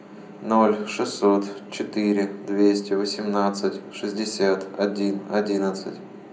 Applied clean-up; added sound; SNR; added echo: none; none; none; reverberation time 0.5 s.